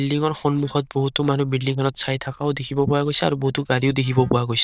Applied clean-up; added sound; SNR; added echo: neural diffusion model UNIVERSE++.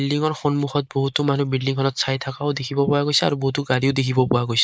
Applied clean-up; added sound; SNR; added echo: neural mask model Resemble Enhance denoiser.